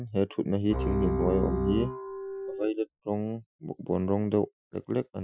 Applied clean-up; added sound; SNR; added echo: classical method Wiener filter.